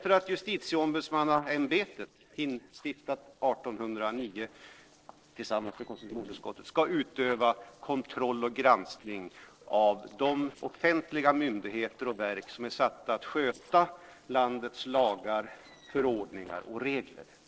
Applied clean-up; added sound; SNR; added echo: neural separator model SepFormer DNS4.